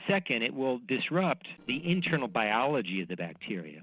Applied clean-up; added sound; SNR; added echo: neural separator model SepFormer DNS4.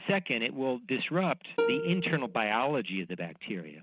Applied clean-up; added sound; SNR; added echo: neural mask model RNNoise.